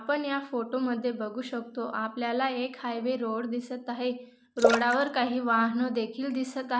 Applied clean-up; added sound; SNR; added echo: none; Splash, splatter; 3 dB; none.